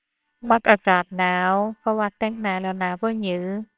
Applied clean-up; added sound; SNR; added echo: neural separator model SepFormer WHAMR!.